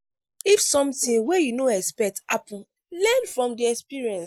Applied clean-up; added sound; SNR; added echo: neural mask model Resemble Enhance denoiser.